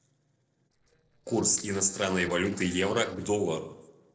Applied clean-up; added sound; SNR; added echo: neural separator model SepFormer DNS4.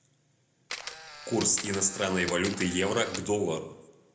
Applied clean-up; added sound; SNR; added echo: none; Camera; 11 dB; reverberation time 0.7 s.